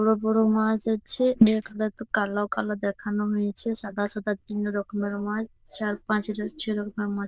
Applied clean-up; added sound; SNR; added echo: neural diffusion model UNIVERSE++.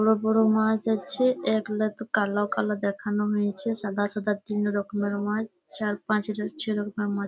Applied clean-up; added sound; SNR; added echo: none; none; none; none.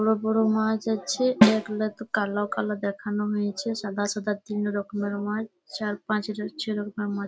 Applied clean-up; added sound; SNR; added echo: none; Snare drum; -2 dB; none.